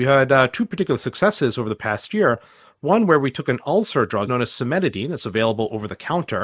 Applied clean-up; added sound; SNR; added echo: neural mask model Resemble Enhance denoiser.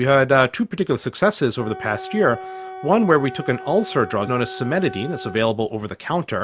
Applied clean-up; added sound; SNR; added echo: none; Wind instrument, woodwind instrument; 15 dB; none.